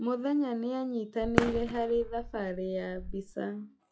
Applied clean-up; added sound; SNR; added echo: classical method log-MMSE.